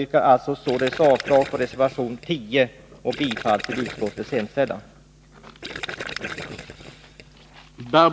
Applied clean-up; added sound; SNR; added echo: none; Gurgling; 12 dB; none.